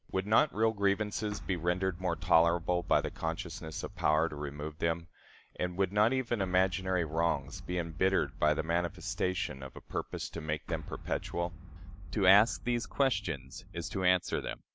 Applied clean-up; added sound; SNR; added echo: none; Boom; 13 dB; none.